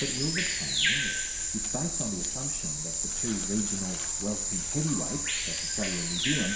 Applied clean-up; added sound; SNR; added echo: none; Bird vocalization, bird call, bird song; -4 dB; reverberation time 0.7 s.